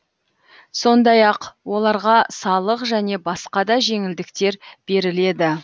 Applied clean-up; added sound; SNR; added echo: none; none; none; none.